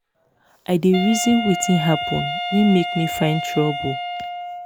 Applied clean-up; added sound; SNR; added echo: none; Wind instrument, woodwind instrument; 7 dB; none.